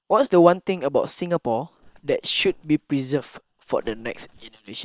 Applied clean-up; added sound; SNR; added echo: neural separator model SepFormer WHAM!.